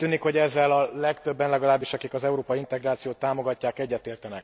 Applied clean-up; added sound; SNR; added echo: none; none; none; none.